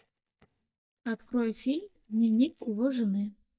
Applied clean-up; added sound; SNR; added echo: neural mask model DeepFilterNet 3.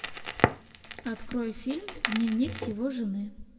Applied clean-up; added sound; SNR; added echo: none; Crackle; 2 dB; reverberation time 1.0 s.